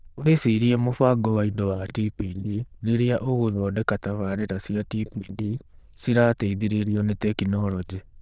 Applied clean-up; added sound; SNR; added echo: neural diffusion model UNIVERSE++.